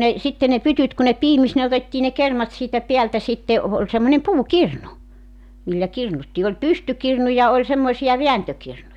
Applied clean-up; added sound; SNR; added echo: none; none; none; none.